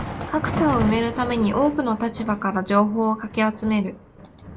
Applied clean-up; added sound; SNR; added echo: none; Thunder; 9 dB; none.